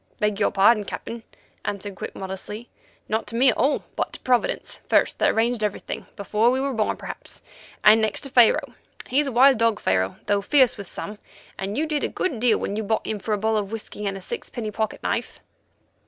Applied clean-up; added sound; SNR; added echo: none; none; none; none.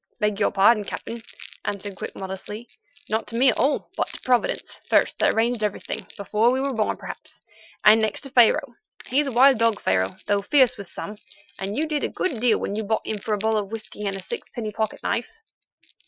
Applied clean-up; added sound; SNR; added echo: classical method Wiener filter.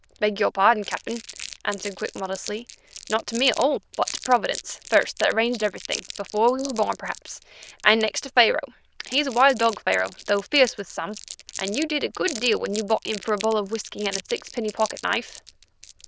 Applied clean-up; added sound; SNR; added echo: neural diffusion model UNIVERSE++.